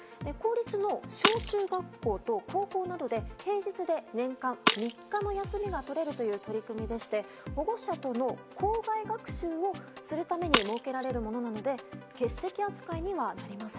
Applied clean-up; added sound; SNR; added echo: none; Shatter; 3 dB; none.